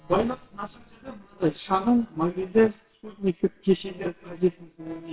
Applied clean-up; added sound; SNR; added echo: neural separator model SepFormer WHAMR!.